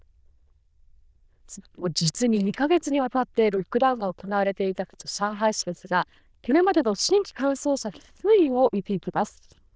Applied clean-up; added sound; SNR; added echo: neural diffusion model UNIVERSE++.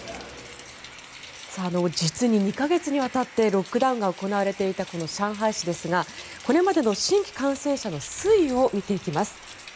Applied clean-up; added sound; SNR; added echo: none; Rain; 18 dB; none.